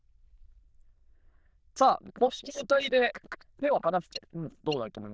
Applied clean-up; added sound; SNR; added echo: neural diffusion model UNIVERSE++.